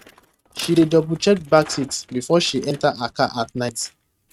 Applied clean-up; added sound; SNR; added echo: neural mask model RNNoise.